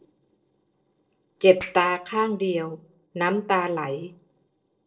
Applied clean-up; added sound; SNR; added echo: neural separator model SepFormer DNS4.